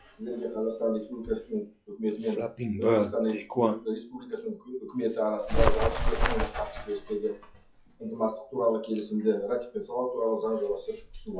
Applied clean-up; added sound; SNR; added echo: classical method WPE with log-MMSE.